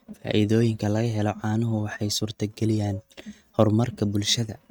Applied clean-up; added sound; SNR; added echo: neural mask model RNNoise.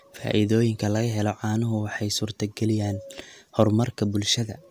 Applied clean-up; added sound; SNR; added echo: none; none; none; none.